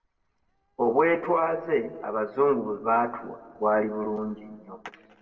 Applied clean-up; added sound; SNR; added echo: neural separator model SepFormer DNS4.